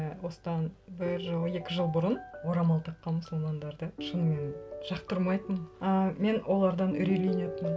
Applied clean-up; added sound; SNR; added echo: none; none; none; none.